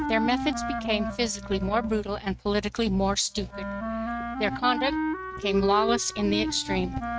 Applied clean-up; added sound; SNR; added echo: neural mask model RNNoise.